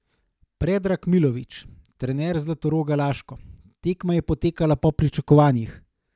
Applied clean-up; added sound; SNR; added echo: none; none; none; none.